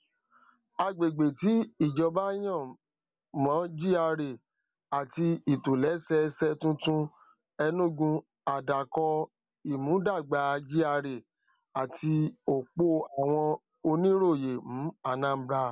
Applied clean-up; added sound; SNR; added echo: none; none; none; none.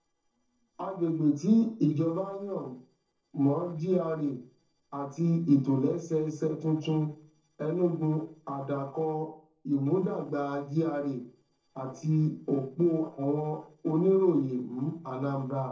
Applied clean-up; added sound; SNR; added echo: neural separator model SepFormer DNS4.